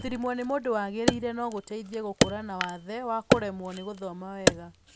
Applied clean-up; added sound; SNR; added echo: none; Wood; -2 dB; none.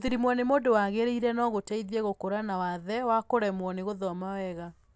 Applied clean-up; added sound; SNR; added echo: none; none; none; none.